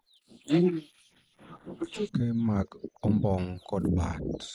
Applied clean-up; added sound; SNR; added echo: neural mask model Resemble Enhance denoiser.